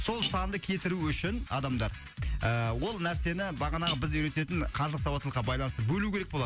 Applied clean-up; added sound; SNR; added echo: none; Cutlery, silverware; 8 dB; none.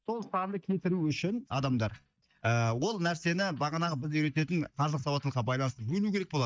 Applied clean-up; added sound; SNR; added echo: neural mask model DeepFilterNet 3.